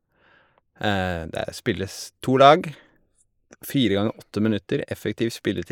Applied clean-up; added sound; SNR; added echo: neural mask model Resemble Enhance denoiser.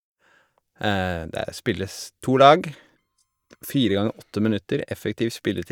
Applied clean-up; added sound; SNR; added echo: neural mask model DeepFilterNet 3.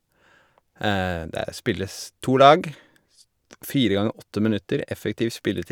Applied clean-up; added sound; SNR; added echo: none; none; none; none.